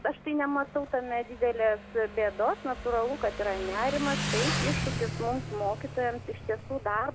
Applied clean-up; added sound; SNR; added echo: none; Motorcycle; 6 dB; none.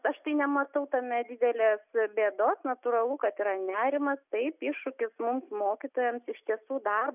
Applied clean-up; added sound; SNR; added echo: none; none; none; none.